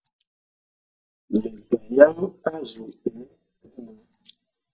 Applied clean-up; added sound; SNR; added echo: neural mask model DeepFilterNet 3.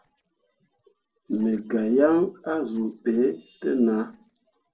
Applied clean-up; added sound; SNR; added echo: neural separator model SepFormer DNS4.